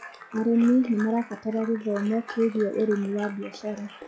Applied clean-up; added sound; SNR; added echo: classical method log-MMSE.